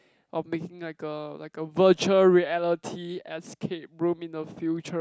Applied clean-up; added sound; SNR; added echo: none; none; none; none.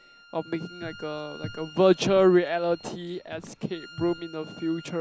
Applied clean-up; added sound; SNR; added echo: none; Walk, footsteps + Bowed string instrument; 17 dB; none.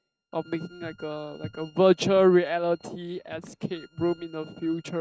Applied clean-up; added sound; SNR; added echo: neural mask model RNNoise.